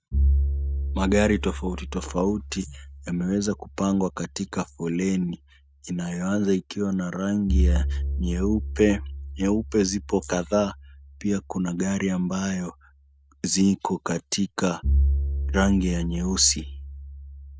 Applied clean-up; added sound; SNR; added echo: none; Bowed string instrument; 3 dB; none.